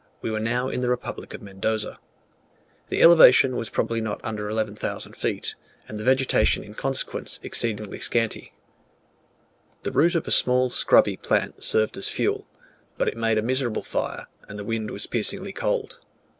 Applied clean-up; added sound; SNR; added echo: none; none; none; none.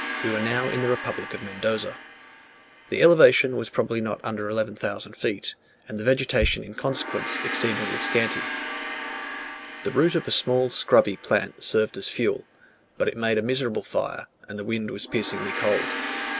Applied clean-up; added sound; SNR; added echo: none; Gong; 10 dB; none.